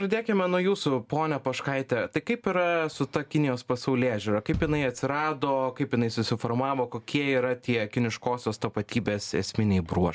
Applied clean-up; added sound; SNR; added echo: none; Bass drum; 12 dB; none.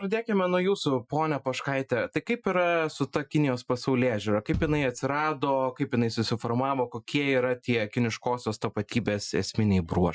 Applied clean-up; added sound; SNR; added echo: classical method Wiener filter.